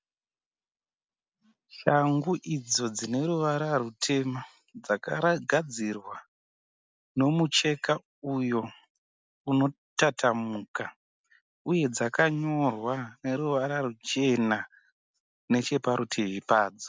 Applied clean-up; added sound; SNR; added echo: none; none; none; none.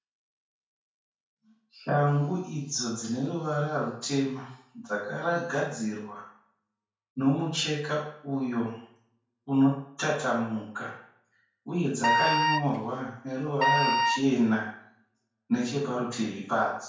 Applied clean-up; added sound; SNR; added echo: none; Wind instrument, woodwind instrument; -3 dB; reverberation time 0.5 s.